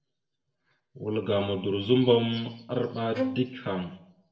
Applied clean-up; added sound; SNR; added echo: neural separator model SepFormer DNS4.